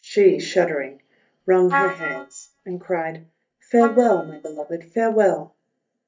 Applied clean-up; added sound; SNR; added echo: neural mask model DeepFilterNet 3.